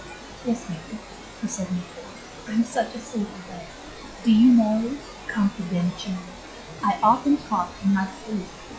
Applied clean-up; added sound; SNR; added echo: classical method log-MMSE.